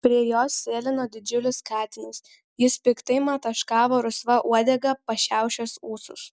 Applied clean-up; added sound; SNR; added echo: none; none; none; none.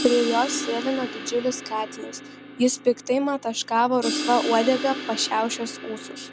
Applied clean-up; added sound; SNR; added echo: none; Crash cymbal; 8 dB; none.